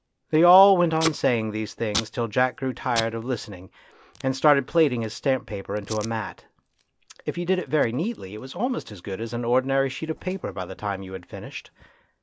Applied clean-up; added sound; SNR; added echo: none; Packing tape, duct tape; 16 dB; none.